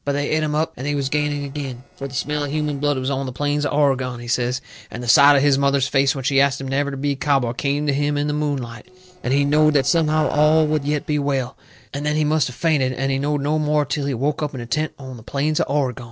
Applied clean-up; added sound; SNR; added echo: neural separator model SepFormer DNS4.